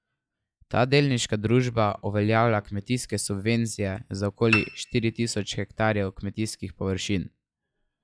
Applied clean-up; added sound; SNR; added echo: classical method log-MMSE.